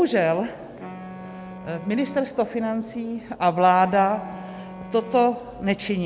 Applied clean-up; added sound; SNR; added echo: none; Wind instrument, woodwind instrument; 17 dB; none.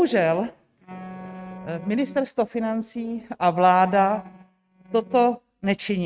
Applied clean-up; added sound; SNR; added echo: neural mask model RNNoise.